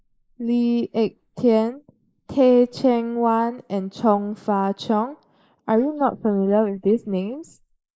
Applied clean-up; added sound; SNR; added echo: neural mask model Resemble Enhance denoiser.